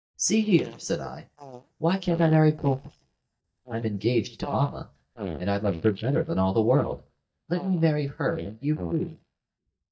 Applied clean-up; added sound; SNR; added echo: neural mask model DeepFilterNet 3.